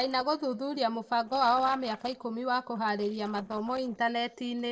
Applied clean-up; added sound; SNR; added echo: neural separator model SepFormer DNS4.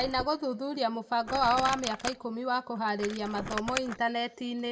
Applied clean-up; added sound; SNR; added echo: none; Crumpling, crinkling; 10 dB; reverberation time 0.5 s.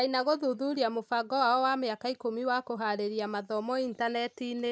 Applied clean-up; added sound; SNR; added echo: none; none; none; none.